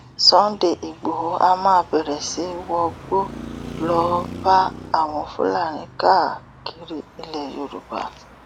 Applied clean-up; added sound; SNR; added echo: none; Traffic noise, roadway noise; 16 dB; none.